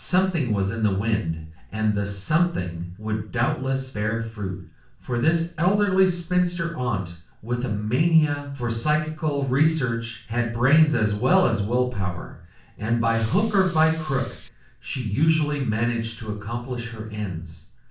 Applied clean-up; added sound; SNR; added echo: none; Hiss; 16 dB; reverberation time 0.4 s.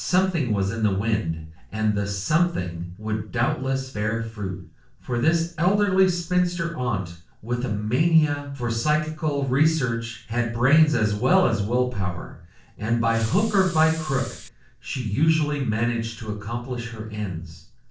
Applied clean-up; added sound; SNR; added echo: neural separator model SepFormer DNS4.